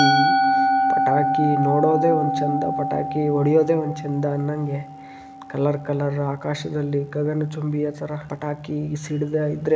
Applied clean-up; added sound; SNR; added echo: none; Musical instrument; 1 dB; none.